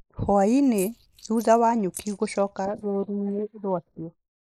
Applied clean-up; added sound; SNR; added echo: neural mask model Resemble Enhance denoiser.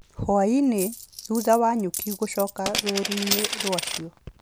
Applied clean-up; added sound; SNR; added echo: none; Coin (dropping); 6 dB; none.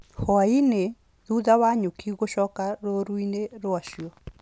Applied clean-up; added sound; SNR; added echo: none; none; none; none.